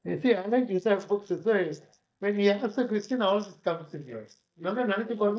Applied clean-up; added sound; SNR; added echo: neural mask model DeepFilterNet 3.